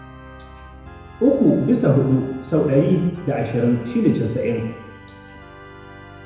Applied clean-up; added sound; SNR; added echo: none; Organ; 20 dB; reverberation time 1.0 s.